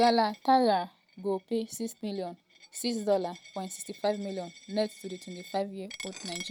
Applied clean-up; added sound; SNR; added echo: none; Coin (dropping); 19 dB; none.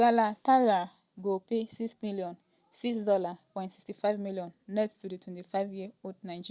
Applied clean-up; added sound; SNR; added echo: none; none; none; none.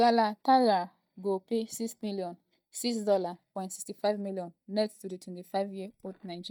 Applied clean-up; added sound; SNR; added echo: neural mask model DeepFilterNet 3.